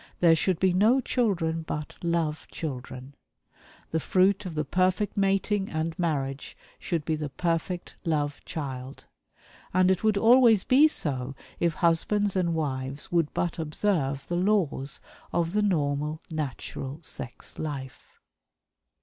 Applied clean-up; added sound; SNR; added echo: none; none; none; none.